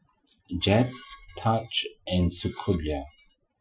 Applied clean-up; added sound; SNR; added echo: classical method Wiener filter.